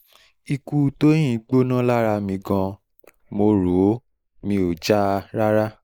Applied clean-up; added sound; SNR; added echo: neural mask model Resemble Enhance denoiser.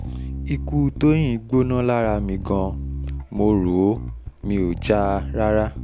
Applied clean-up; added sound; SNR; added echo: none; Bass guitar; 7 dB; none.